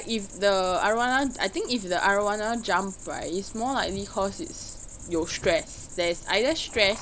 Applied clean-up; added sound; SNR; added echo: none; Cricket; 14 dB; none.